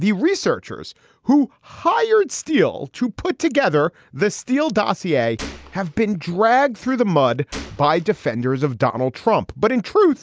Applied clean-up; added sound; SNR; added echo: none; Gunshot, gunfire; 18 dB; none.